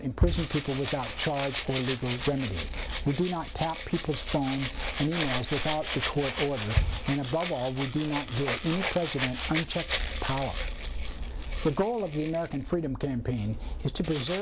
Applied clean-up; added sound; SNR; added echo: none; Rattle (instrument) + Bass drum; 2 dB; none.